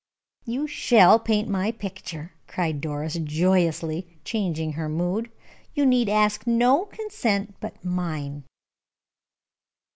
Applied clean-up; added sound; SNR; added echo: none; none; none; none.